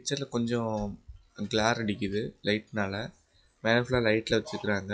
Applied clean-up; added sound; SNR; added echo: classical method log-MMSE.